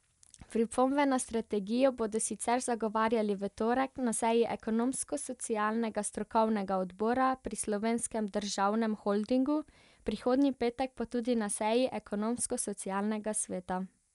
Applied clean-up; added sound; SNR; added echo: none; none; none; none.